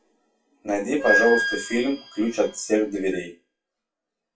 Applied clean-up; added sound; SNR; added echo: classical method WPE with log-MMSE.